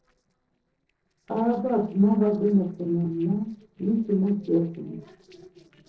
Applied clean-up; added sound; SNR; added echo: neural separator model SepFormer DNS4.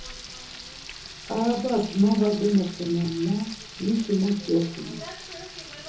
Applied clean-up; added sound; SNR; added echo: none; Frying (food); 14 dB; reverberation time 0.7 s.